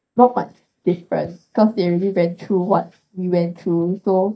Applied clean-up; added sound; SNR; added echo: neural mask model DeepFilterNet 3.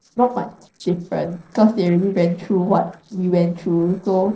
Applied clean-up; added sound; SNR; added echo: neural separator model SepFormer DNS4.